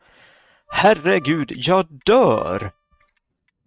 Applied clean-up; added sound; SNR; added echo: neural mask model RNNoise.